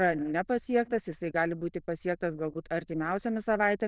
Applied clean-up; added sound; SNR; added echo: neural diffusion model UNIVERSE++.